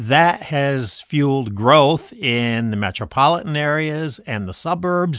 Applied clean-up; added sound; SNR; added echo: none; none; none; none.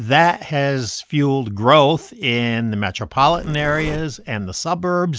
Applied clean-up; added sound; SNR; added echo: none; Zipper (clothing); 14 dB; none.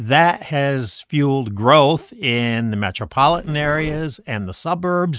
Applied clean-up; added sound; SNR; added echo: neural mask model RNNoise.